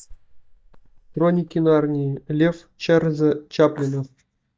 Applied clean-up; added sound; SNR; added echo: neural mask model DeepFilterNet 3.